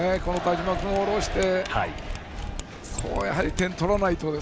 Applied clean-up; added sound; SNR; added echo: none; Mechanisms; 8 dB; none.